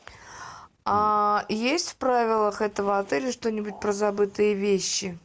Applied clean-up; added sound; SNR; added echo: none; none; none; none.